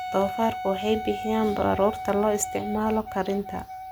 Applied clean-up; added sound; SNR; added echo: none; Wind instrument, woodwind instrument; 8 dB; none.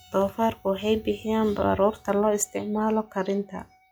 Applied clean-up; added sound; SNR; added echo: classical method log-MMSE.